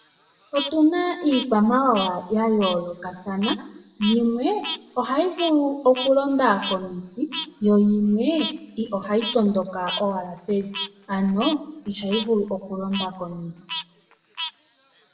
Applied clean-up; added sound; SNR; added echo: none; Frog; 12 dB; reverberation time 0.6 s.